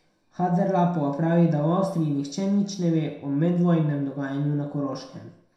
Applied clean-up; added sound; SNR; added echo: none; none; none; reverberation time 0.5 s.